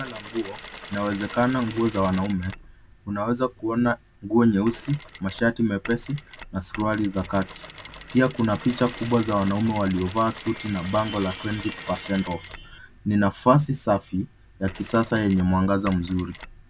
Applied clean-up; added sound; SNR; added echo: none; Chime + Mechanisms; 14 dB; none.